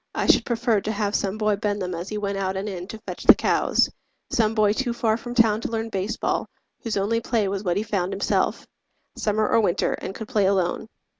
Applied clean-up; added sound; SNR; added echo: none; none; none; none.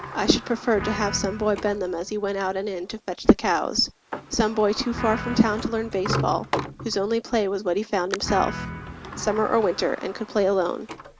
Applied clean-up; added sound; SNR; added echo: none; Guitar + Sliding door; 10 dB; none.